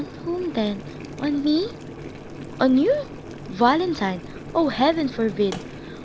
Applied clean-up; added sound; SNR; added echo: none; Boiling; 13 dB; none.